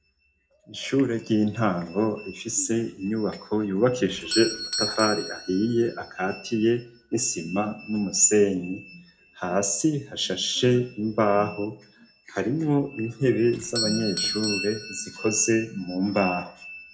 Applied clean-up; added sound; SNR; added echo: none; Doorbell; 13 dB; reverberation time 0.3 s.